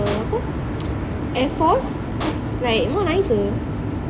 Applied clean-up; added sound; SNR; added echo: none; Explosion; 16 dB; none.